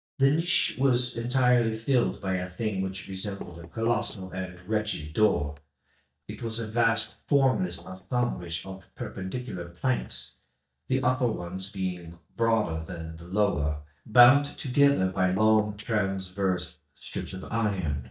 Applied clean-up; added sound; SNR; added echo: neural mask model DeepFilterNet 3.